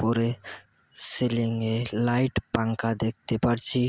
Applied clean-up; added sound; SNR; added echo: none; none; none; none.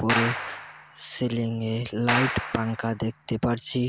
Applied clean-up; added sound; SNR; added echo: none; Clapping; 5 dB; none.